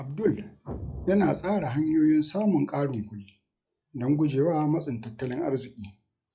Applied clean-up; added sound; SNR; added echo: classical method log-MMSE.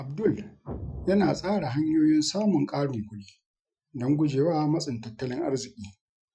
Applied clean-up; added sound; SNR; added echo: classical method Wiener filter.